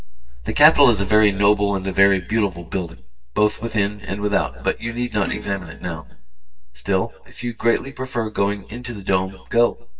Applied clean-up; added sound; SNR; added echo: neural mask model DeepFilterNet 3.